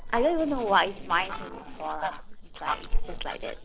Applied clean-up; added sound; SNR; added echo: neural separator model SepFormer DNS4.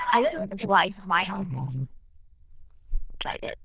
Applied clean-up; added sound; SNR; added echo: neural diffusion model UNIVERSE++.